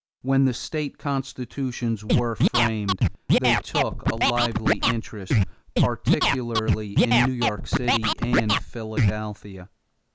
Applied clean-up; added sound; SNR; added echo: none; Scratching (performance technique); -4 dB; none.